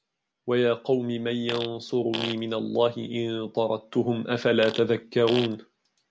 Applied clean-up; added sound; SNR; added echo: none; Fart; 11 dB; none.